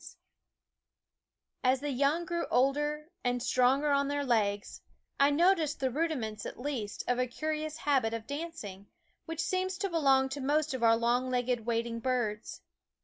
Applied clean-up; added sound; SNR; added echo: none; none; none; none.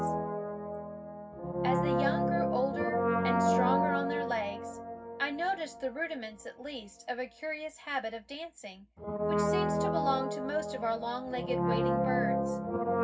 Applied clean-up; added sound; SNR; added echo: none; Brass instrument; -5 dB; reverberation time 0.4 s.